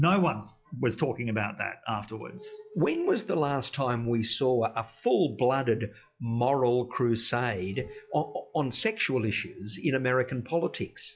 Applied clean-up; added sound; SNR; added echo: classical method log-MMSE.